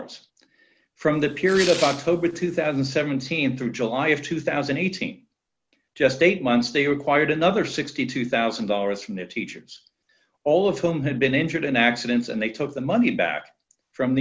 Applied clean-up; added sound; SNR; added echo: none; Tearing; 11 dB; none.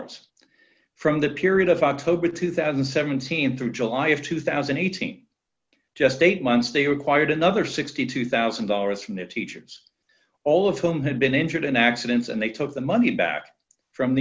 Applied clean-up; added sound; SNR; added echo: none; none; none; none.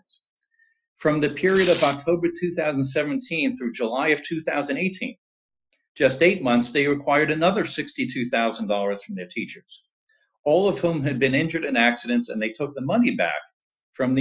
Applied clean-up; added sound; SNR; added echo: classical method Wiener filter.